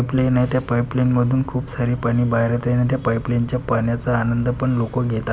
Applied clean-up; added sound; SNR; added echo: none; none; none; none.